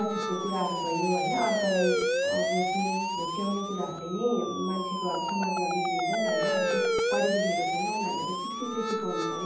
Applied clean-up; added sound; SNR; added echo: none; Siren; -2 dB; reverberation time 0.9 s.